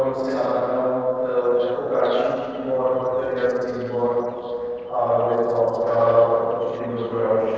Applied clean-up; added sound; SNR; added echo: neural separator model SepFormer DNS4.